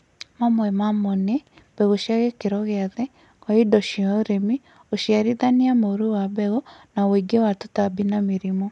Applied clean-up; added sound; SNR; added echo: none; none; none; none.